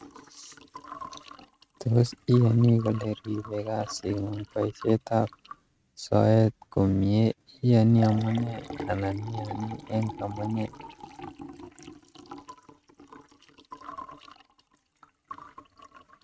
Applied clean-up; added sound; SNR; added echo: neural mask model RNNoise.